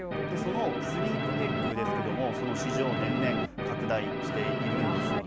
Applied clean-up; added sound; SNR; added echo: none; Musical instrument; -3 dB; none.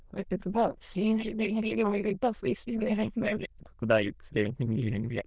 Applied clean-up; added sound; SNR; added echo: neural diffusion model UNIVERSE++.